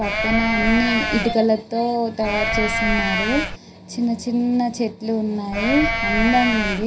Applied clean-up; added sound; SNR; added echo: none; Livestock, farm animals, working animals; 1 dB; reverberation time 0.4 s.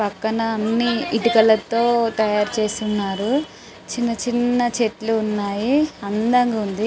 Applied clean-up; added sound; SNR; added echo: none; none; none; none.